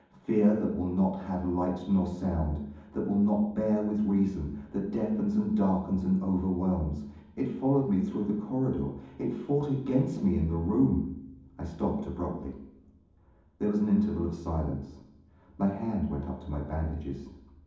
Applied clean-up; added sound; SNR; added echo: none; none; none; reverberation time 1.2 s.